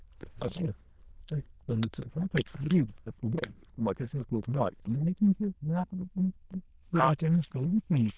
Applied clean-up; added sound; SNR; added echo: neural diffusion model UNIVERSE++.